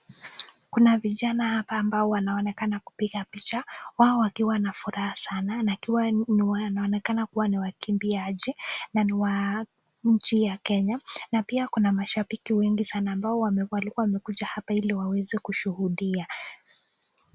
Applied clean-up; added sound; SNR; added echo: none; none; none; none.